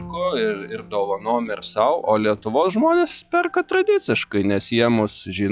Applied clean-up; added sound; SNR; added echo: classical method log-MMSE.